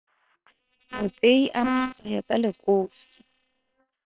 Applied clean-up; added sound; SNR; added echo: neural separator model SepFormer WHAM!.